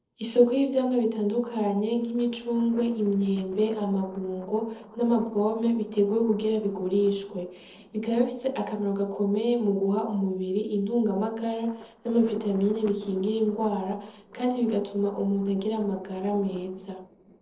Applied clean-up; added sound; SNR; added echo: neural separator model SepFormer DNS4.